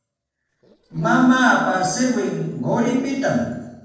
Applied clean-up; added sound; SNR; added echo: neural separator model SepFormer DNS4.